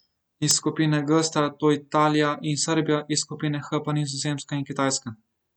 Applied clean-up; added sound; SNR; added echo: none; none; none; none.